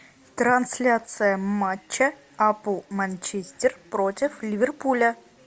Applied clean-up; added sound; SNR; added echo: none; none; none; none.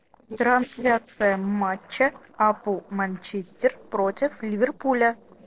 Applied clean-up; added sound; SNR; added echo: neural separator model SepFormer DNS4.